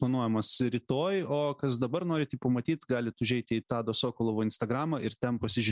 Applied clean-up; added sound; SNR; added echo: none; none; none; none.